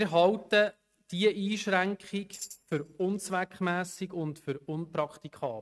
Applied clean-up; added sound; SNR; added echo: neural mask model RNNoise.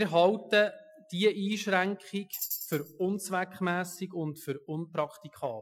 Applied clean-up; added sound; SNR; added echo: classical method Wiener filter.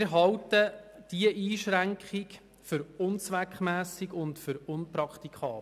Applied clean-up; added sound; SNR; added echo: none; none; none; none.